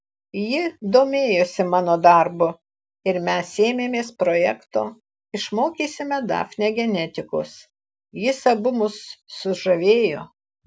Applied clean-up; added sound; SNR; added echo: none; none; none; none.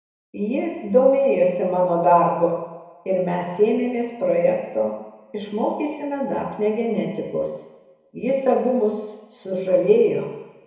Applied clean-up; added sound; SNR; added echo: none; none; none; reverberation time 1.0 s.